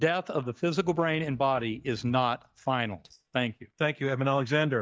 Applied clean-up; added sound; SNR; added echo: neural mask model DeepFilterNet 3.